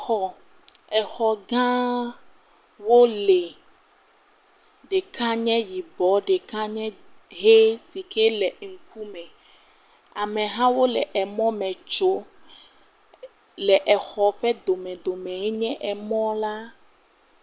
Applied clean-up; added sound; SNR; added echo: none; none; none; none.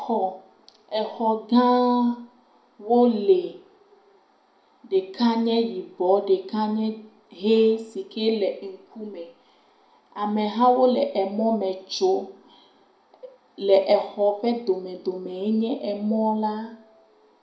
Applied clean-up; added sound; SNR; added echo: none; none; none; reverberation time 0.4 s.